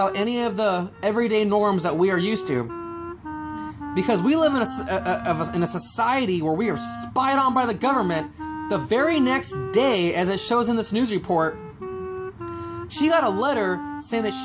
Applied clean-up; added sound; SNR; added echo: none; Wind instrument, woodwind instrument; 11 dB; none.